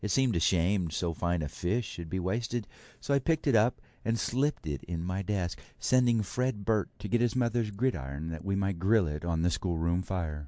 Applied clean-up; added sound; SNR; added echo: none; none; none; none.